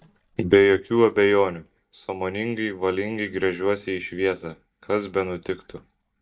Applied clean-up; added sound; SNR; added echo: neural mask model DeepFilterNet 3.